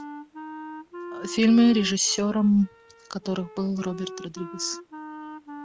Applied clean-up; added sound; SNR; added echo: none; Wind instrument, woodwind instrument; 15 dB; none.